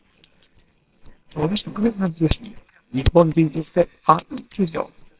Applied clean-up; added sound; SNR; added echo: neural separator model SepFormer WHAMR!.